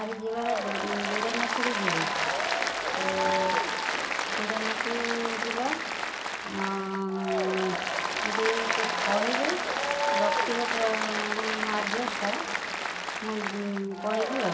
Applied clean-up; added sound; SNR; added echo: none; Applause; -3 dB; reverberation time 2.8 s.